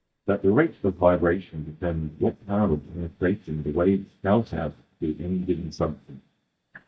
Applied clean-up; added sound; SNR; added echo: neural mask model DeepFilterNet 3.